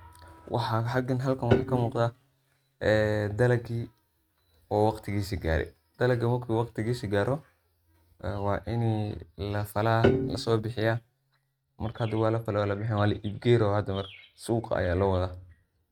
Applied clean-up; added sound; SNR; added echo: neural mask model RNNoise.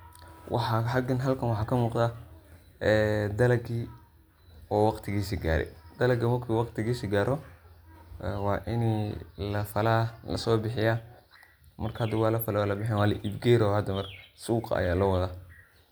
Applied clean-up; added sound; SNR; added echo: none; none; none; none.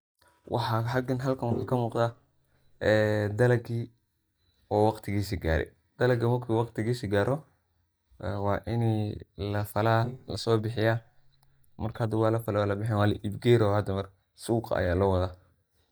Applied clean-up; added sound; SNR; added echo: neural mask model DeepFilterNet 3.